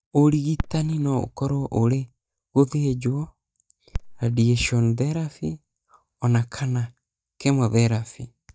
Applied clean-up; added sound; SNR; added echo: neural mask model DeepFilterNet 3.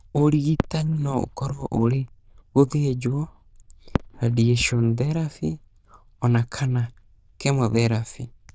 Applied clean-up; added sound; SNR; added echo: neural diffusion model UNIVERSE++.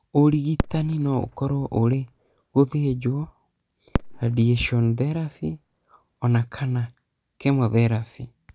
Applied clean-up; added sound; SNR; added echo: none; Fireworks; 12 dB; none.